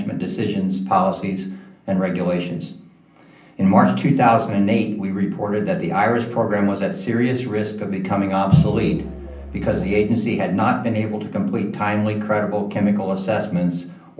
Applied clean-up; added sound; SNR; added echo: none; Musical instrument; 15 dB; reverberation time 0.6 s.